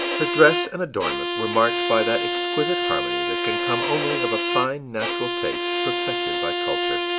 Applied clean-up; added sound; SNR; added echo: none; Bowed string instrument; 0 dB; none.